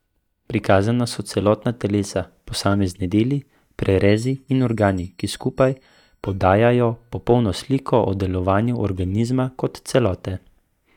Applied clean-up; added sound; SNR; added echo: neural mask model DeepFilterNet 3.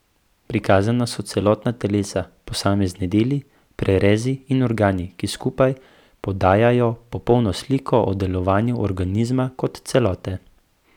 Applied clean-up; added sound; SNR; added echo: none; none; none; none.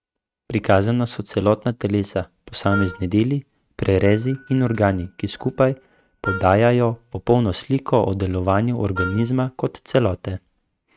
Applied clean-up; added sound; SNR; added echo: neural mask model RNNoise.